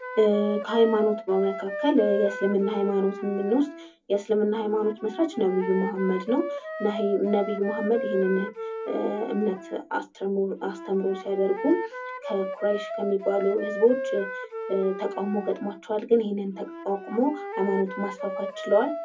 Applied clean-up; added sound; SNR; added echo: none; Wind instrument, woodwind instrument; 9 dB; reverberation time 0.3 s.